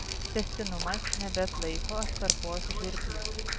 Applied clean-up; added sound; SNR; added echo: none; Drip; -5 dB; none.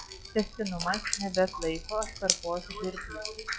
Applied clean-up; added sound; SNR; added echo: classical method log-MMSE.